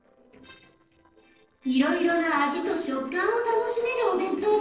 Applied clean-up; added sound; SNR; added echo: neural separator model SepFormer DNS4.